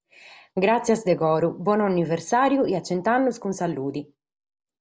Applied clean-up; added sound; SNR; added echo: none; none; none; none.